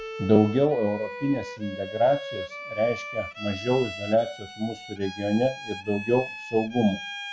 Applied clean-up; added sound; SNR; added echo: none; Bowed string instrument; 12 dB; none.